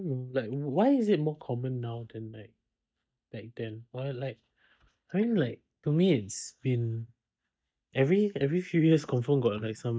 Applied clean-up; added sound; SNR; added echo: neural mask model DeepFilterNet 3.